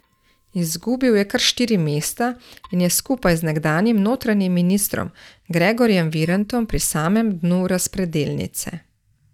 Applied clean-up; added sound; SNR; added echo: neural mask model DeepFilterNet 3.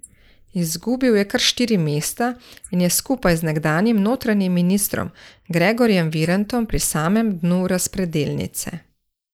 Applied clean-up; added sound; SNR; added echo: neural mask model Resemble Enhance denoiser.